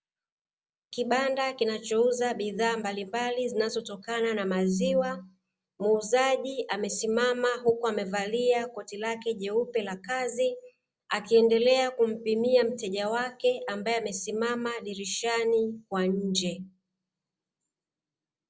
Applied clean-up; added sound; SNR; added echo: none; none; none; none.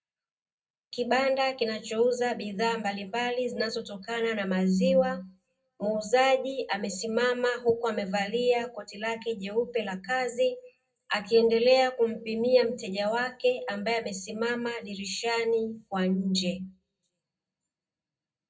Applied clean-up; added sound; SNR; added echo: none; none; none; reverberation time 0.3 s.